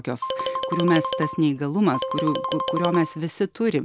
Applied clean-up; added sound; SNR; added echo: none; Marimba, xylophone; 4 dB; none.